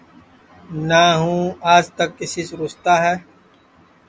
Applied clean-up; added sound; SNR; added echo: none; none; none; none.